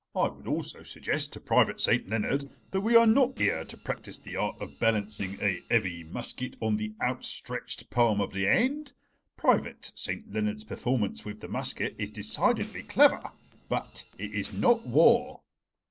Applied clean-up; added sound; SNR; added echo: neural separator model SepFormer DNS4.